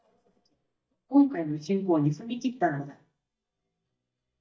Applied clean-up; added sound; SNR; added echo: neural mask model DeepFilterNet 3.